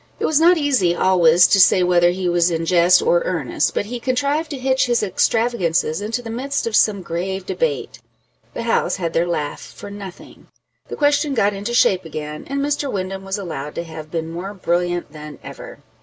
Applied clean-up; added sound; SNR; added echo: none; none; none; none.